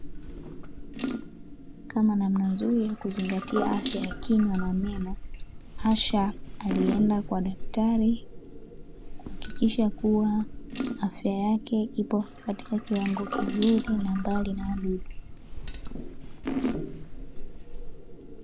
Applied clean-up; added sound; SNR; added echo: none; Drip / Sink (filling or washing) / Water tap, faucet; 5 dB; none.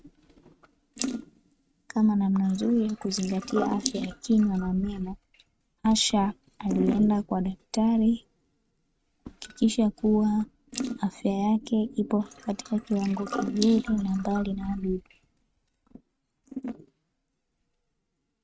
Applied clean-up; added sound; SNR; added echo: neural mask model RNNoise.